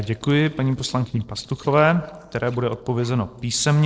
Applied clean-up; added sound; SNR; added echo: neural separator model SepFormer DNS4.